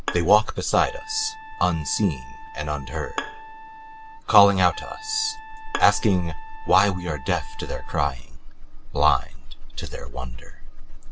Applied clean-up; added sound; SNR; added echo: none; Bowed string instrument + Trumpet; 15 dB; none.